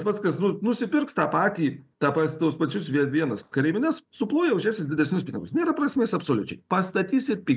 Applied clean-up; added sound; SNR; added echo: none; none; none; none.